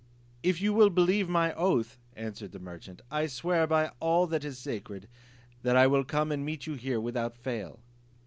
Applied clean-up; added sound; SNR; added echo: none; none; none; none.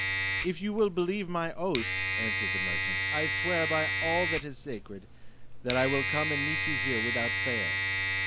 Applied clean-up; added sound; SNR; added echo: none; Domestic sounds, home sounds; -2 dB; none.